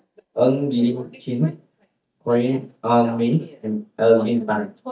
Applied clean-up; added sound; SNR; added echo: neural mask model DeepFilterNet 3.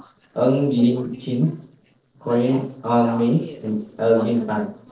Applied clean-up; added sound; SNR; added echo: neural separator model SepFormer DNS4.